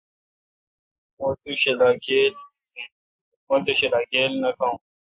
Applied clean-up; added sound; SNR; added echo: neural mask model Resemble Enhance denoiser.